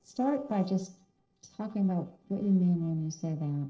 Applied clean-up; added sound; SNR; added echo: neural separator model SepFormer DNS4.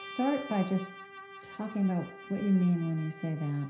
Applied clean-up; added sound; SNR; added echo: none; Trumpet; 16 dB; reverberation time 0.5 s.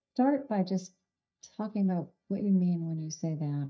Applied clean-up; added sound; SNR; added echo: neural mask model DeepFilterNet 3.